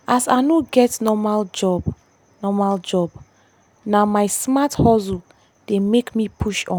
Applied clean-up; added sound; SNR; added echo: none; none; none; none.